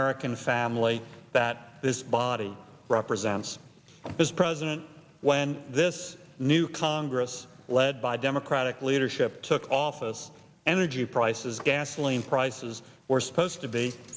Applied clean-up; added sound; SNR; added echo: none; none; none; none.